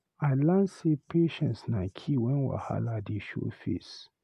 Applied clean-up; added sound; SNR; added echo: none; none; none; none.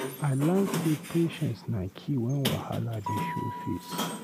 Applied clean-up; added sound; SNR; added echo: none; Sliding door; 6 dB; none.